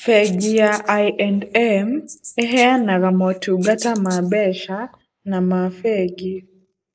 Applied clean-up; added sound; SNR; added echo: neural mask model Resemble Enhance denoiser.